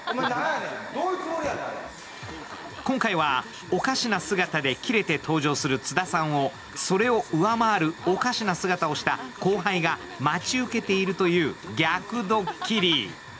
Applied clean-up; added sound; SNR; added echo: none; Hiss / Fire; 18 dB; none.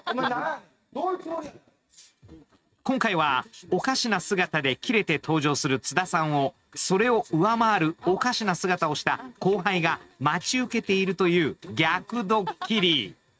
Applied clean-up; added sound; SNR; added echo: neural mask model RNNoise.